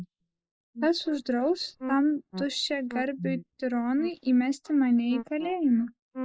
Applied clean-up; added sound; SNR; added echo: neural mask model Resemble Enhance denoiser.